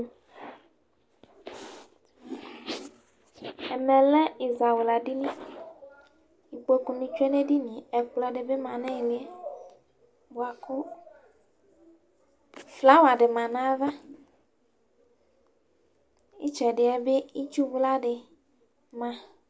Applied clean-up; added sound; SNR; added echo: none; none; none; none.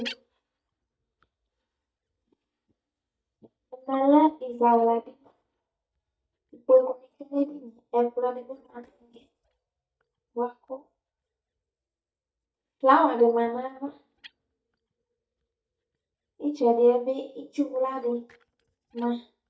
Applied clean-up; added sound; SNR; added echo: neural mask model DeepFilterNet 3.